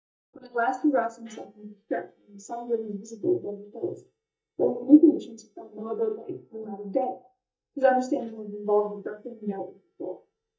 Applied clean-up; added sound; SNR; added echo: neural mask model DeepFilterNet 3.